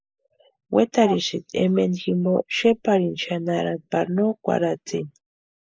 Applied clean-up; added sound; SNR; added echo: neural mask model Resemble Enhance denoiser.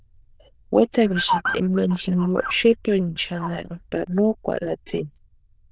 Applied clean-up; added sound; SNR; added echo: neural diffusion model UNIVERSE++.